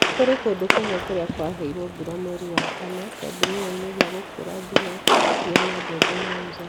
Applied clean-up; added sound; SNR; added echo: none; Gunshot, gunfire; -3 dB; none.